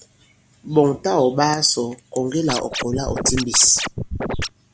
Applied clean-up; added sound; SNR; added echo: none; Scratching (performance technique); 5 dB; none.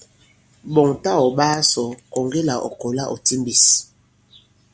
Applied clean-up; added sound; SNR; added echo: none; none; none; none.